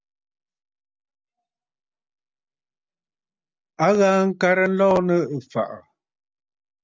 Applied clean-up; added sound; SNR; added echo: none; none; none; none.